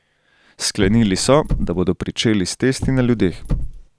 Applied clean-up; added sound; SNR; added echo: none; Car; 5 dB; none.